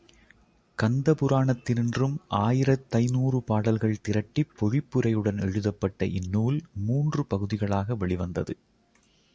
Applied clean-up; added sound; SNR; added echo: none; none; none; none.